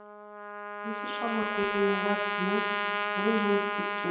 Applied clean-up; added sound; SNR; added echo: none; Trumpet; 0 dB; reverberation time 1.4 s.